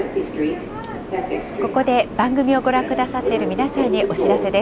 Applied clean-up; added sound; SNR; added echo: none; Subway, metro, underground; 2 dB; none.